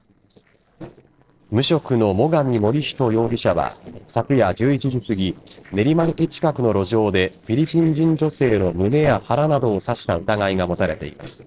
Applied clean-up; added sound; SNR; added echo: neural separator model SepFormer DNS4.